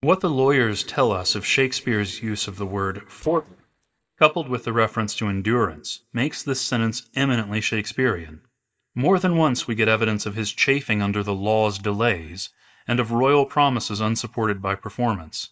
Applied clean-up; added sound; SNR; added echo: neural mask model DeepFilterNet 3.